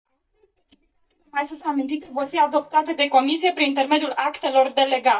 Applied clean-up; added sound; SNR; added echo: neural mask model DeepFilterNet 3.